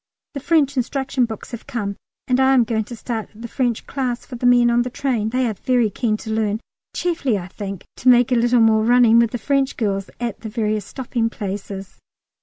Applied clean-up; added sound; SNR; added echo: none; none; none; none.